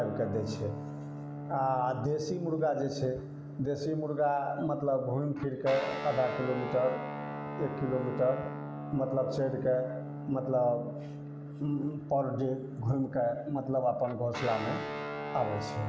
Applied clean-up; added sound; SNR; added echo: none; Guitar; 8 dB; reverberation time 2.7 s.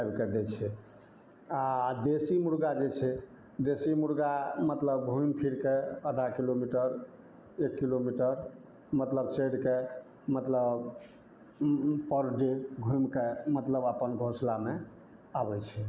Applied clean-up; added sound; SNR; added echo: none; none; none; none.